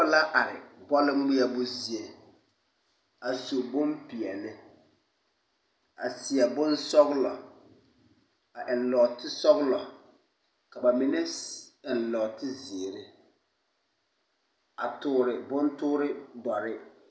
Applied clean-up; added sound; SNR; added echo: none; none; none; none.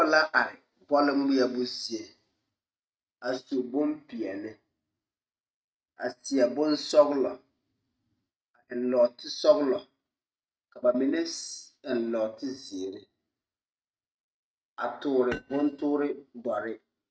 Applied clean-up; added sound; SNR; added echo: neural mask model RNNoise.